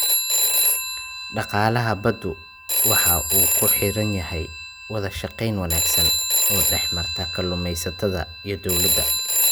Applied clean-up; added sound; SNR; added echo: none; Telephone; -4 dB; none.